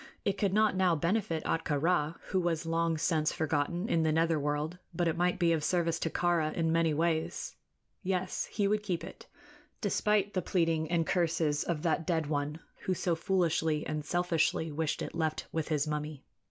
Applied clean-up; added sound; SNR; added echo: none; none; none; none.